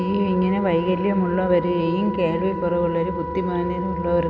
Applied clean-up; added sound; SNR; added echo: none; Wind instrument, woodwind instrument; 9 dB; none.